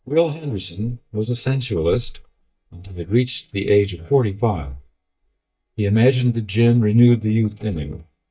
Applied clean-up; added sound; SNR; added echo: neural mask model DeepFilterNet 3.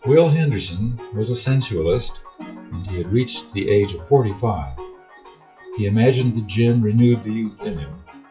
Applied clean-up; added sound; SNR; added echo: classical method WPE with log-MMSE.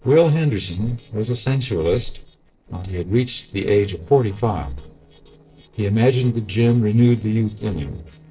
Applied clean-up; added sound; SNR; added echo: neural separator model SepFormer DNS4.